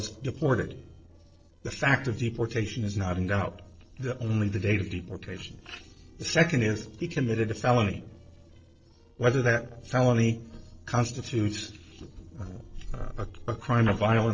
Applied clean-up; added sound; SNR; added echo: neural separator model SepFormer DNS4.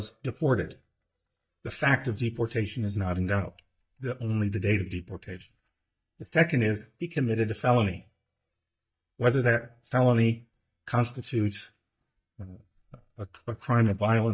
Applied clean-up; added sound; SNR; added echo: neural mask model DeepFilterNet 3.